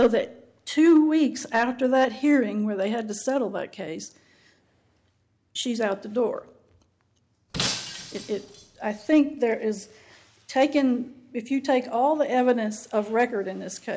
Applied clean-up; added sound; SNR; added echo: none; Shatter; 9 dB; none.